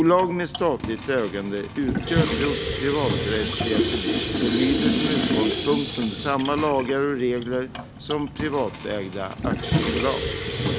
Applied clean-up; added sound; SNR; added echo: none; Sink (filling or washing) / Water tap, faucet; 1 dB; none.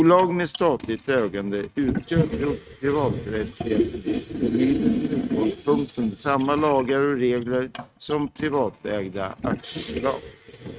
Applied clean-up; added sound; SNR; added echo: neural mask model RNNoise.